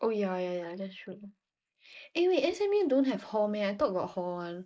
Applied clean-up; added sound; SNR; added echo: neural mask model Resemble Enhance denoiser.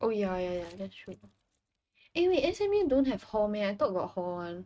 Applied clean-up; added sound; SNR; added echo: neural mask model RNNoise.